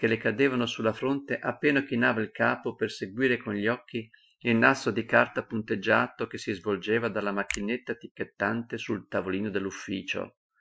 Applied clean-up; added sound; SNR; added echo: classical method Wiener filter.